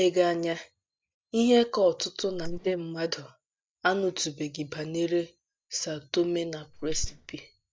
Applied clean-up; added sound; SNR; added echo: neural mask model DeepFilterNet 3.